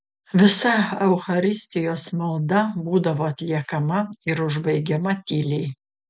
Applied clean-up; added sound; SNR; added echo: none; none; none; none.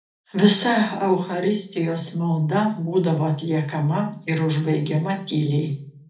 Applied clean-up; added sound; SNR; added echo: none; none; none; reverberation time 0.4 s.